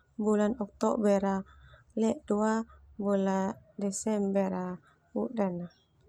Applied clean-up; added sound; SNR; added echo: none; none; none; none.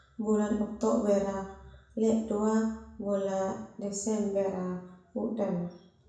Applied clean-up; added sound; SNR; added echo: none; none; none; reverberation time 0.6 s.